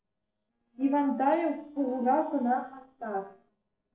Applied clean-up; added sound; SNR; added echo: neural separator model SepFormer DNS4.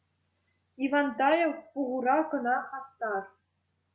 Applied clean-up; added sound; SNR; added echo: none; none; none; none.